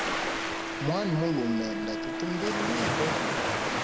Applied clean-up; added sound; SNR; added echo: none; Waves, surf + Wind instrument, woodwind instrument; -2 dB; none.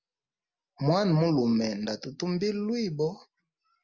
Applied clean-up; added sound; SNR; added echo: none; none; none; none.